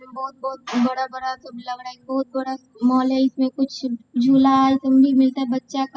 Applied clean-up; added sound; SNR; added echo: classical method spectral subtraction.